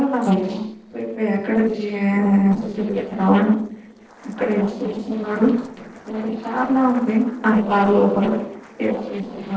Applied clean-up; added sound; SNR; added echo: neural separator model SepFormer DNS4.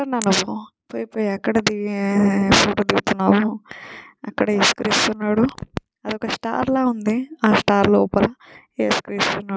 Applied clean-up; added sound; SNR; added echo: none; none; none; none.